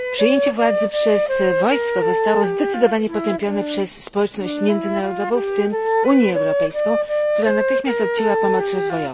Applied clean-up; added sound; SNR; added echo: none; Wind instrument, woodwind instrument; 0 dB; none.